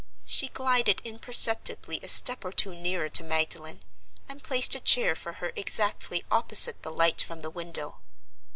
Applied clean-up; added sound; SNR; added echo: none; none; none; none.